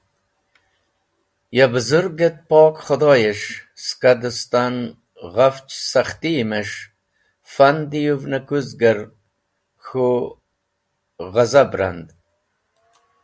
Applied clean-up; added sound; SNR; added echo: none; none; none; none.